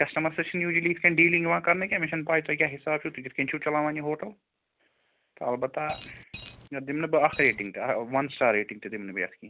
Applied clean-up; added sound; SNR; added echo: none; Coin (dropping); 9 dB; none.